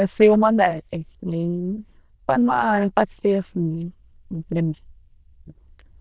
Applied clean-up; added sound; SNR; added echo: neural diffusion model UNIVERSE++.